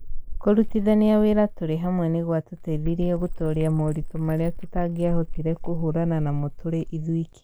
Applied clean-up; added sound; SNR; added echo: neural mask model Resemble Enhance denoiser.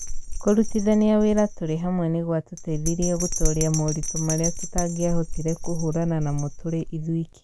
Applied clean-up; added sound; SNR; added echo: none; Bell; 4 dB; none.